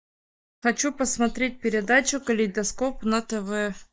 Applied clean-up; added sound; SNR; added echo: neural mask model DeepFilterNet 3.